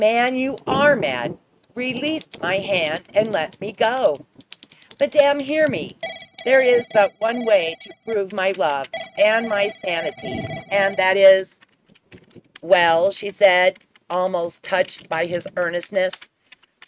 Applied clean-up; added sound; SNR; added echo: neural mask model RNNoise.